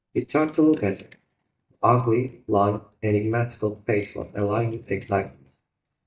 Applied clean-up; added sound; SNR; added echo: neural mask model DeepFilterNet 3.